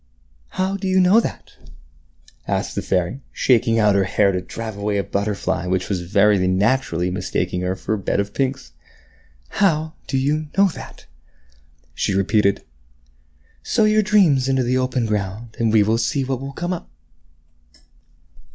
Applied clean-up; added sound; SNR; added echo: none; none; none; none.